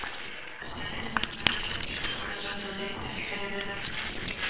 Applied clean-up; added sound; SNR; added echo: neural separator model SepFormer WHAMR!.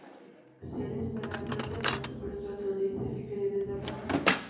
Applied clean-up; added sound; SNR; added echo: none; Drawer open or close; 2 dB; reverberation time 1.3 s.